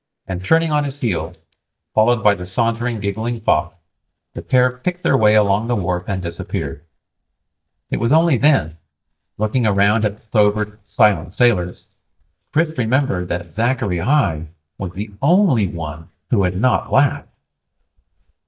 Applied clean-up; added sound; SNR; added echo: neural mask model DeepFilterNet 3.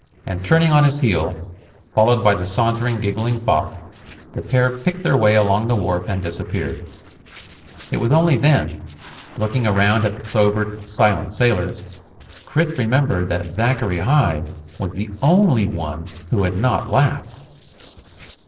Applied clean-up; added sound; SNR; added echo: neural separator model SepFormer DNS4.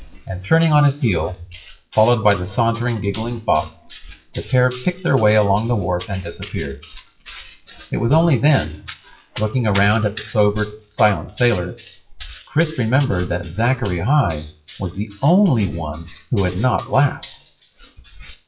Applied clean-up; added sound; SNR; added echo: classical method WPE with log-MMSE.